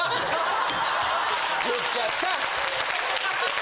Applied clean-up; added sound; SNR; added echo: none; none; none; none.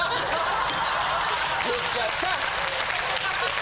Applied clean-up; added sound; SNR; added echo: none; Stream / Trickle, dribble; 13 dB; none.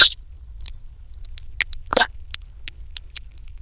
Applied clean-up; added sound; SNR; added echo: neural diffusion model UNIVERSE++.